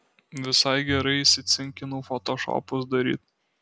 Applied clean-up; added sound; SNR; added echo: none; Bowed string instrument; 18 dB; none.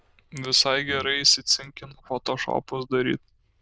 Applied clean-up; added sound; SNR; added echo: neural diffusion model UNIVERSE++.